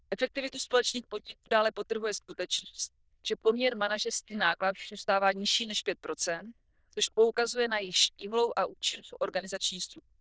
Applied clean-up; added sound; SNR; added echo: neural diffusion model UNIVERSE++.